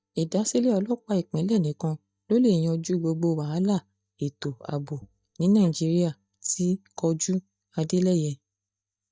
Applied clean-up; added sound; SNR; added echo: neural mask model DeepFilterNet 3.